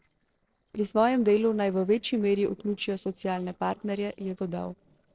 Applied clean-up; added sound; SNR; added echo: neural separator model SepFormer DNS4.